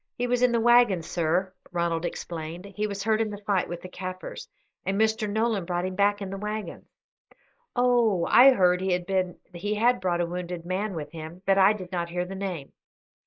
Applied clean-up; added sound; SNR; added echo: neural mask model Resemble Enhance denoiser.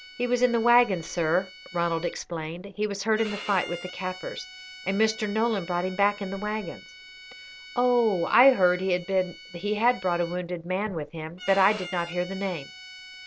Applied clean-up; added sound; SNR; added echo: none; Bowed string instrument; 17 dB; none.